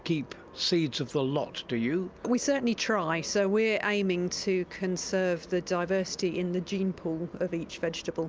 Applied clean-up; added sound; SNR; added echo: none; none; none; none.